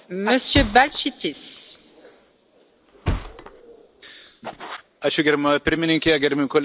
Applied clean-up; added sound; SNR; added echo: none; Thump, thud; 10 dB; none.